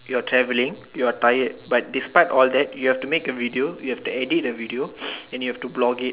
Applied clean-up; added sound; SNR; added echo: none; none; none; none.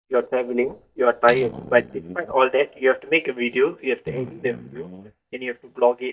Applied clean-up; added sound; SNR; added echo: neural mask model DeepFilterNet 3.